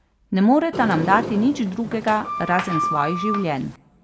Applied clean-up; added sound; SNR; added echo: none; Sliding door; 7 dB; reverberation time 0.7 s.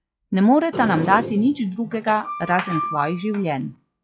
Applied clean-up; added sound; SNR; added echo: classical method WPE with log-MMSE.